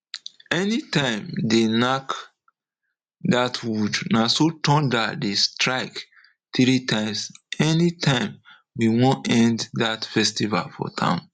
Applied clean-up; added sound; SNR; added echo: none; none; none; none.